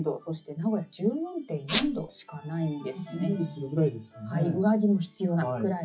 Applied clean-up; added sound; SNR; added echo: classical method WPE with log-MMSE.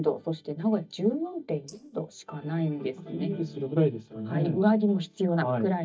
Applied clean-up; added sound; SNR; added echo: neural mask model DeepFilterNet 3.